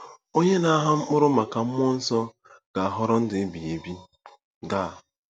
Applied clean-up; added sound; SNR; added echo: none; none; none; none.